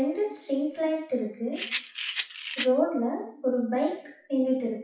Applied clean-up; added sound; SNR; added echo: classical method WPE with log-MMSE.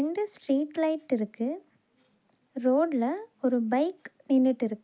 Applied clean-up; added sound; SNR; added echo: none; none; none; none.